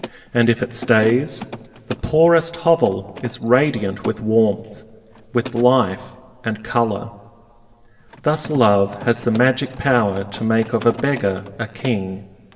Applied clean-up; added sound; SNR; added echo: none; Mechanisms; 18 dB; reverberation time 1.9 s.